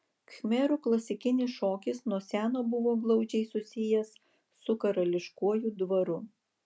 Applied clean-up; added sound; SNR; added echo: none; none; none; none.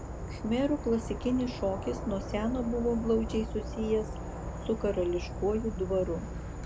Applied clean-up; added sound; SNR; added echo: none; Insect / Frog; 6 dB; none.